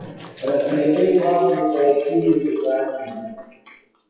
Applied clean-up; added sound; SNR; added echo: classical method WPE with log-MMSE.